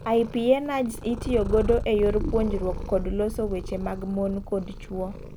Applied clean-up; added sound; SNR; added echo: none; Purr; 7 dB; none.